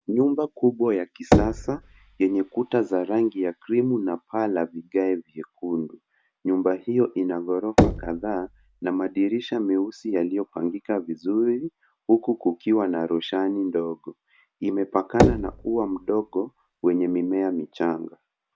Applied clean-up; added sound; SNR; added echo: none; Knock / Wood; 3 dB; none.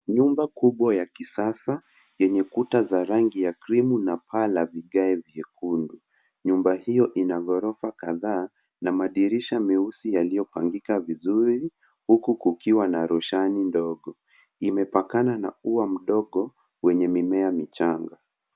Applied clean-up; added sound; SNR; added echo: none; none; none; none.